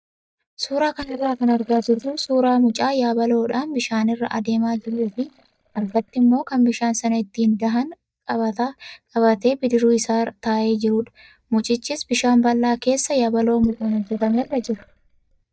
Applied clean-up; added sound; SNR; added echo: neural mask model DeepFilterNet 3.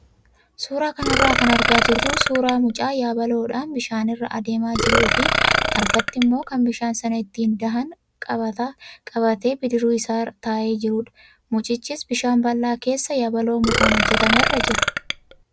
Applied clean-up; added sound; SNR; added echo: none; Burping, eructation; -2 dB; none.